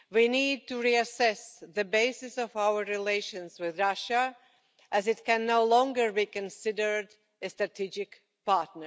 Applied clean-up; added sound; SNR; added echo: none; none; none; none.